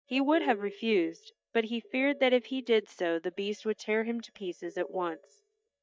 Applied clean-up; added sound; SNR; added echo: neural mask model DeepFilterNet 3.